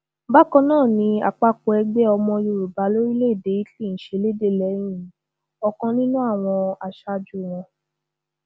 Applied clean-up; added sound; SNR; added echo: none; none; none; none.